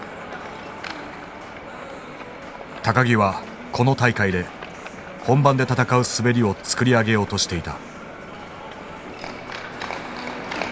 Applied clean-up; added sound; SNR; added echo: none; none; none; none.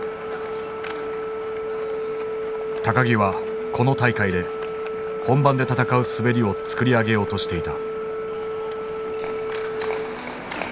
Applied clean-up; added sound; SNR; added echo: none; Organ; 4 dB; none.